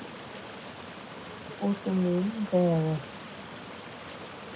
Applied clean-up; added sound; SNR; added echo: none; Stream; 11 dB; reverberation time 0.3 s.